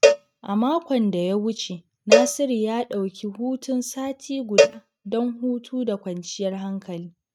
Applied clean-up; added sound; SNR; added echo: neural mask model RNNoise.